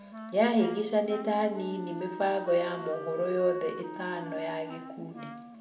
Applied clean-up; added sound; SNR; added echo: none; Wind instrument, woodwind instrument; 12 dB; reverberation time 0.8 s.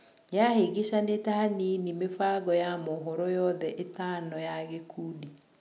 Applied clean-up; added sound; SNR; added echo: none; none; none; none.